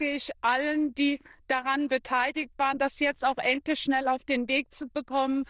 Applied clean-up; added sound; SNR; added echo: neural diffusion model UNIVERSE++.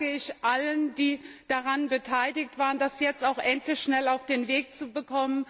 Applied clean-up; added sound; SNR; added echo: none; none; none; none.